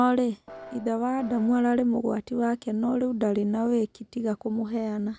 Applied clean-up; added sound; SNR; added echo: none; Piano; 17 dB; none.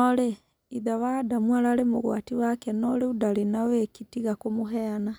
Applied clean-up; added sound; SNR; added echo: none; none; none; none.